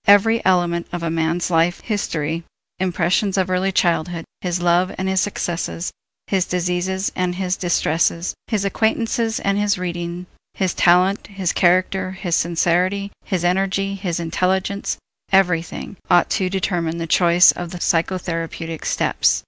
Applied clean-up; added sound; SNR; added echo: none; none; none; none.